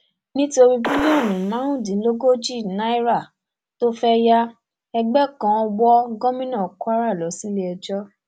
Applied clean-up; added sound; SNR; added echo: none; Gunshot, gunfire; 8 dB; none.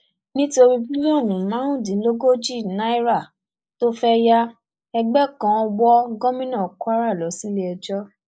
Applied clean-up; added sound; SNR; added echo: neural mask model Resemble Enhance denoiser.